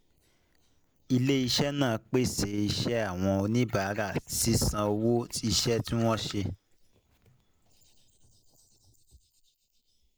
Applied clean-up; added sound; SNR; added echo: neural mask model Resemble Enhance denoiser.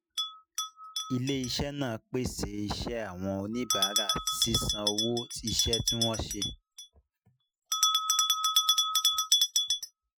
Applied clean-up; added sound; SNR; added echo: classical method Wiener filter.